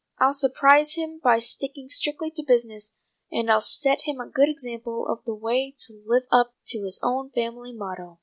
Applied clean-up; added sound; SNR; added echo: none; none; none; none.